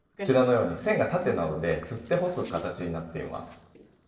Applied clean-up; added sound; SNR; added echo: neural separator model SepFormer DNS4.